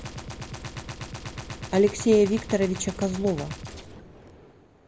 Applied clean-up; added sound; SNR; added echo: none; Gunshot, gunfire; 11 dB; none.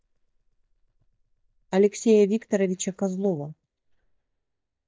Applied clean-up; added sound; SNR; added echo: neural mask model DeepFilterNet 3.